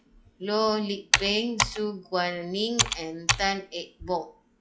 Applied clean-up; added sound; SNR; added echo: classical method log-MMSE.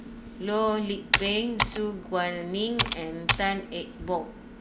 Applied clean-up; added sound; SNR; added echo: none; Computer keyboard; 1 dB; none.